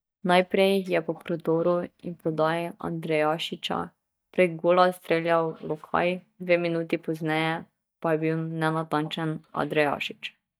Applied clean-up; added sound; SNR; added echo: neural mask model DeepFilterNet 3.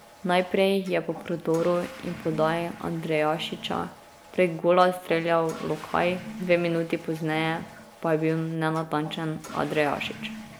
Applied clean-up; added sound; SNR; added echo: none; Toilet flush / Water; 17 dB; none.